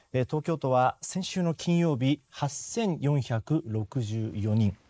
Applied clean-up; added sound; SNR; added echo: neural mask model Resemble Enhance denoiser.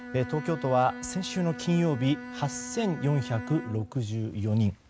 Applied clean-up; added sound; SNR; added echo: none; Bowed string instrument; 13 dB; none.